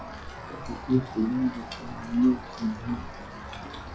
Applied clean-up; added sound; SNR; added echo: classical method log-MMSE.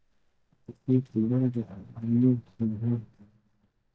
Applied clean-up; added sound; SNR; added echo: neural mask model DeepFilterNet 3.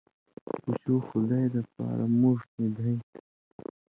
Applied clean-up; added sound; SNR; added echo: none; none; none; none.